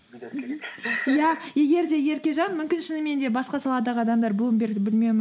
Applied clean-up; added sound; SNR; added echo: none; none; none; none.